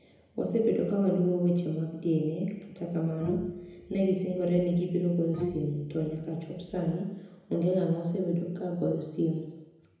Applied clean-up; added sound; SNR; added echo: none; Bowed string instrument; 9 dB; reverberation time 1.0 s.